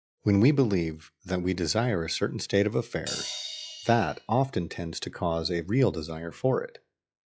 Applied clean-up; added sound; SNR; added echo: classical method log-MMSE.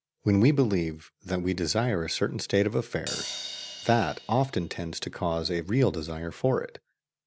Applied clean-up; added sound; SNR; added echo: none; Crash cymbal; 14 dB; none.